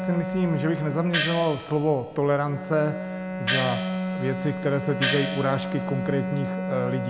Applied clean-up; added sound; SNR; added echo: none; Gong + Bowed string instrument; 3 dB; none.